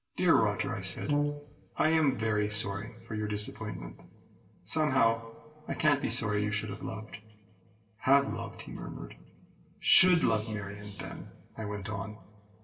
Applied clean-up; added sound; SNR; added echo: none; Brass instrument; 1 dB; reverberation time 2.3 s.